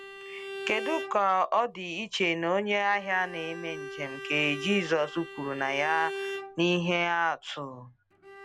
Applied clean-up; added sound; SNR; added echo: none; Bowed string instrument; 11 dB; none.